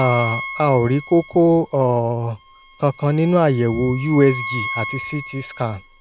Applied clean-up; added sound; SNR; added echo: none; Bowed string instrument; 13 dB; none.